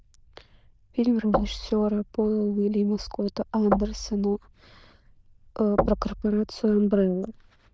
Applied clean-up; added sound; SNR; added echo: neural diffusion model UNIVERSE++.